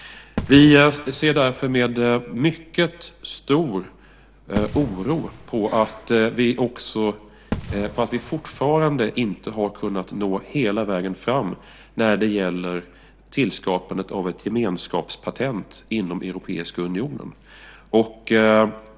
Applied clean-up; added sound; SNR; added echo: none; Fireworks; 13 dB; none.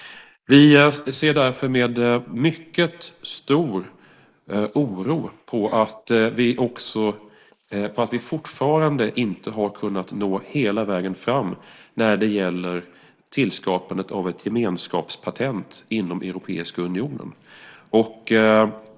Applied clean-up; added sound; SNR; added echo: neural mask model Resemble Enhance denoiser.